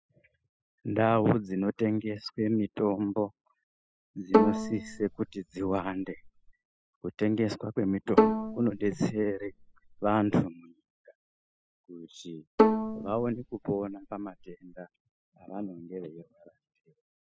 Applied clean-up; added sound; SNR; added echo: classical method spectral subtraction.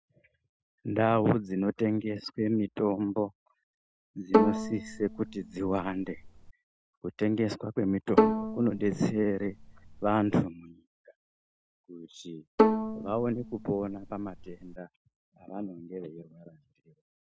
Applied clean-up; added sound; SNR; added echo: none; Bowed string instrument; -1 dB; none.